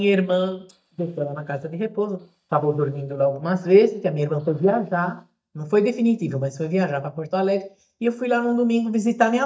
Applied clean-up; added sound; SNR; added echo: neural mask model DeepFilterNet 3.